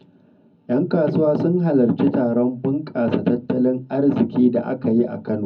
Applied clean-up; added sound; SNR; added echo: none; none; none; reverberation time 0.4 s.